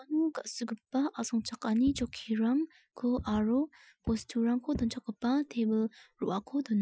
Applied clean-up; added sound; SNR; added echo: classical method Wiener filter.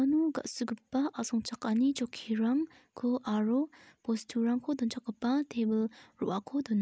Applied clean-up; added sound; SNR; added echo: none; none; none; none.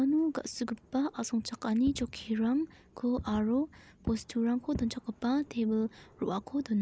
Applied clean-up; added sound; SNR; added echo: none; Fireworks; 16 dB; none.